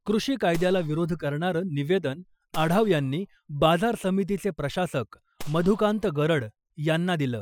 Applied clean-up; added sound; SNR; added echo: classical method Wiener filter.